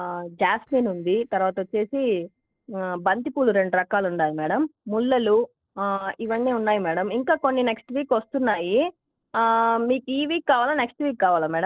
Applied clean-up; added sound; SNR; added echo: neural separator model SepFormer DNS4.